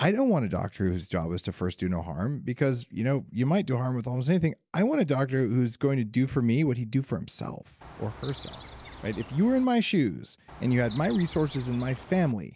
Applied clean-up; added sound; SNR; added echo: none; Chirp, tweet; 18 dB; none.